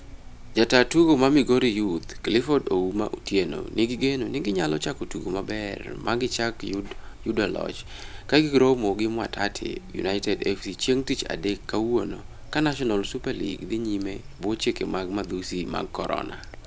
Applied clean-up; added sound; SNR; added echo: none; Tick; 15 dB; none.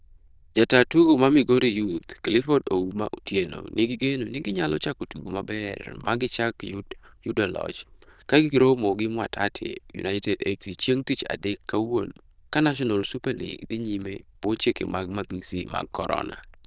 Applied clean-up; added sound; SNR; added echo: neural diffusion model UNIVERSE++.